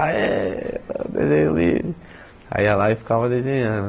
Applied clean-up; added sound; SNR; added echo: none; none; none; none.